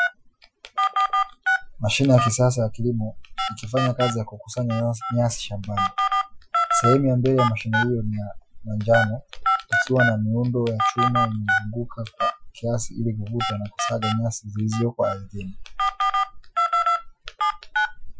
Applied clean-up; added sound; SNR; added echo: classical method Wiener filter.